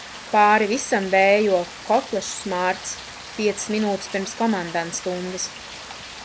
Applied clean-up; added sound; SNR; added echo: none; Rain; 15 dB; none.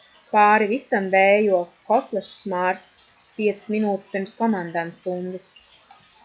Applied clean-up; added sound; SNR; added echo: classical method log-MMSE.